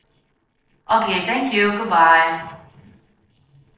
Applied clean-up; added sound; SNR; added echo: neural separator model SepFormer DNS4.